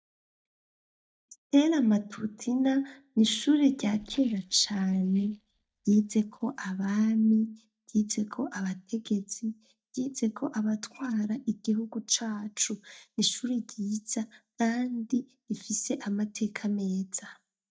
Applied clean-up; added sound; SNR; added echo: neural mask model DeepFilterNet 3.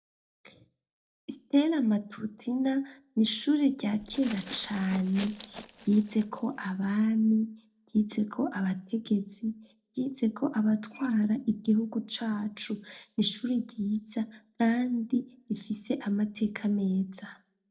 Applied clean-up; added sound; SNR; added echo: neural separator model SepFormer DNS4.